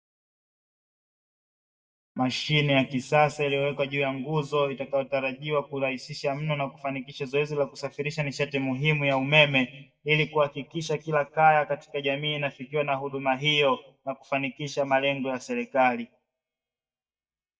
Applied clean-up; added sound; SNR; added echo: neural mask model DeepFilterNet 3.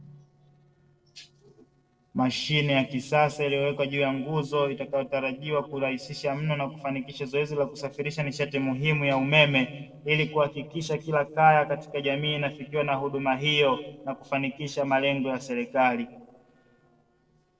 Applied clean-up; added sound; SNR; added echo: neural separator model SepFormer DNS4.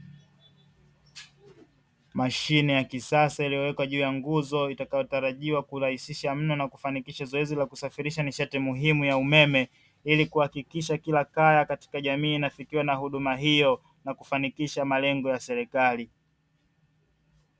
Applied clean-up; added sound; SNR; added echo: none; none; none; none.